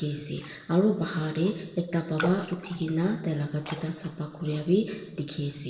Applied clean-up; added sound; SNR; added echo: neural separator model SepFormer DNS4.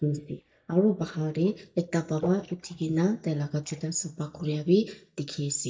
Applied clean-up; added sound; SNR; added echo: neural mask model DeepFilterNet 3.